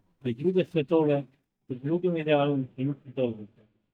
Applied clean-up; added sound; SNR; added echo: neural mask model DeepFilterNet 3.